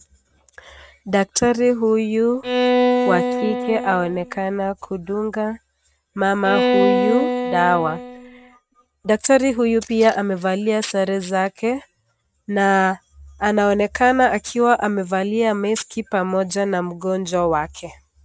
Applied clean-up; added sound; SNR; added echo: neural mask model RNNoise.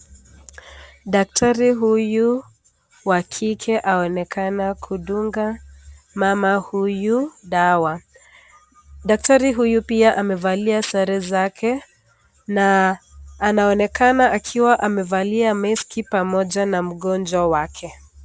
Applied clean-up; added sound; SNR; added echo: none; none; none; none.